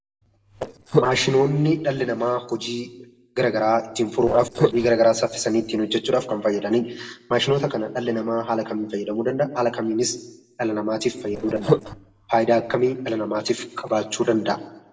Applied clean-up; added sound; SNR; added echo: neural separator model SepFormer DNS4.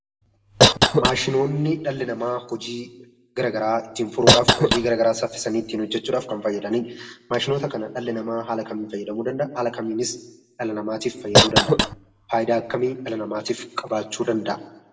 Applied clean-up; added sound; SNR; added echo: none; Cough; -4 dB; reverberation time 0.6 s.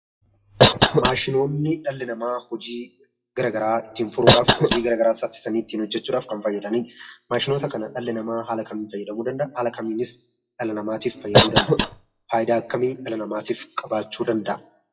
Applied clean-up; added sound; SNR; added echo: classical method WPE with log-MMSE.